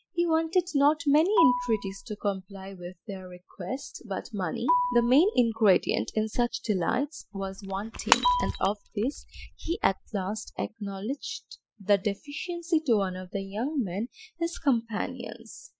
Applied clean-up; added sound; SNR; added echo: classical method spectral subtraction.